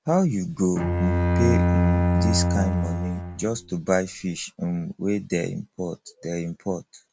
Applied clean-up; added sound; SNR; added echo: none; Bowed string instrument; -3 dB; none.